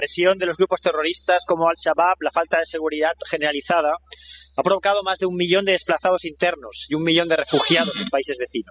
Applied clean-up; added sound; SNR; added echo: classical method spectral subtraction.